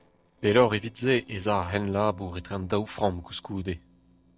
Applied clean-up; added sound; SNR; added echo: neural separator model SepFormer DNS4.